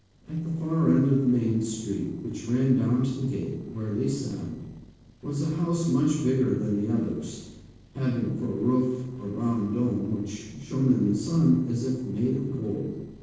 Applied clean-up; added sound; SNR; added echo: neural separator model SepFormer DNS4.